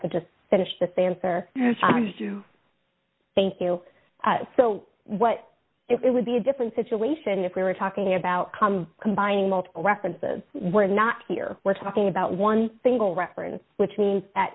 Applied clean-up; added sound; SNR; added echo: none; none; none; none.